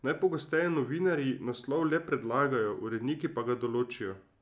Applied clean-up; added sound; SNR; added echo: none; none; none; none.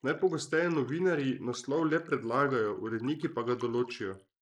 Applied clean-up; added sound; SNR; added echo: neural mask model Resemble Enhance denoiser.